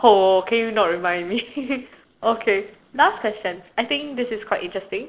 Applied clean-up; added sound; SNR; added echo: neural separator model SepFormer DNS4.